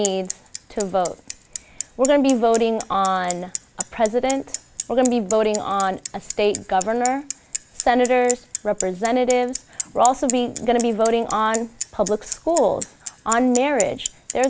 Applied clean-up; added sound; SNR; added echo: none; Bicycle; 11 dB; none.